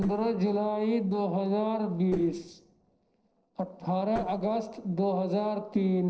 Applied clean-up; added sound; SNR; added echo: neural separator model SepFormer DNS4.